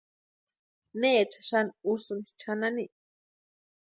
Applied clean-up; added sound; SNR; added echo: none; none; none; none.